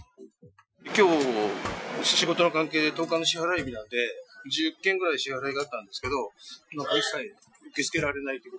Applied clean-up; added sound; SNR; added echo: classical method Wiener filter.